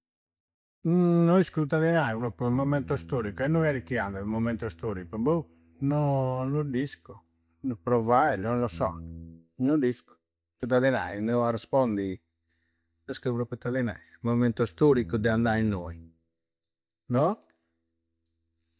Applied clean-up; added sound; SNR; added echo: neural mask model DeepFilterNet 3.